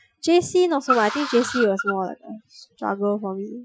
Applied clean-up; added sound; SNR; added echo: classical method Wiener filter.